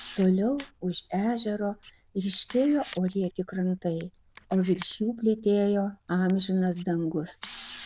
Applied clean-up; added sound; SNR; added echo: neural diffusion model UNIVERSE++.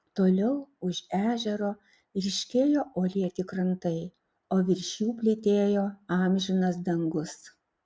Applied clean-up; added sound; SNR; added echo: none; none; none; none.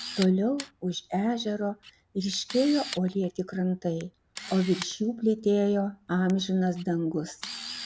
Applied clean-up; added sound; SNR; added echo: none; Camera; 15 dB; none.